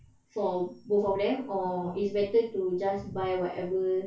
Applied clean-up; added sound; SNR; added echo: none; none; none; reverberation time 0.3 s.